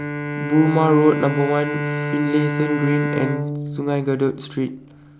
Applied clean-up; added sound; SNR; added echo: none; Bowed string instrument; 4 dB; none.